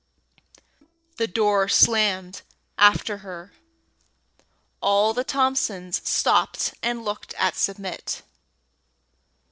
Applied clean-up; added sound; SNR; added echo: neural separator model SepFormer DNS4.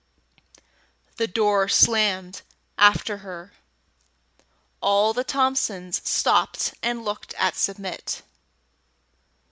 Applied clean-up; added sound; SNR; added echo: none; none; none; none.